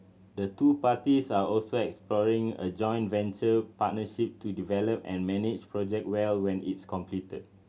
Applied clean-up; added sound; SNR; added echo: none; none; none; none.